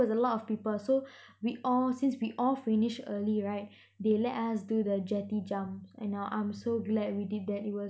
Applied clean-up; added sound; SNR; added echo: none; none; none; none.